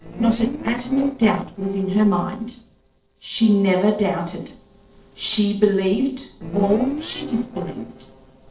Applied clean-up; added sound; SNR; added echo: neural separator model SepFormer DNS4.